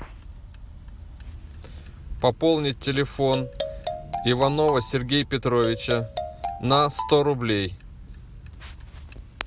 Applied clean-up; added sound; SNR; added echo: none; Marimba, xylophone; 7 dB; none.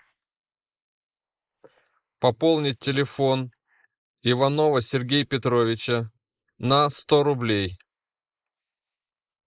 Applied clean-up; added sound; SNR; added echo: neural mask model Resemble Enhance denoiser.